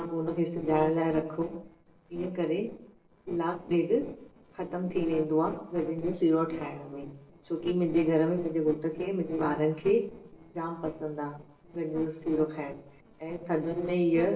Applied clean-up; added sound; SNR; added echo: neural separator model SepFormer DNS4.